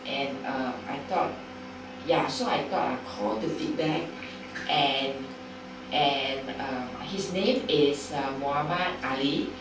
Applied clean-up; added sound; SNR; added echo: none; none; none; reverberation time 0.3 s.